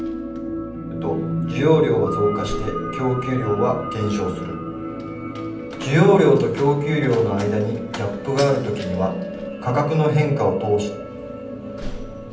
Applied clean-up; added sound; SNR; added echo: none; Slam; 18 dB; reverberation time 0.6 s.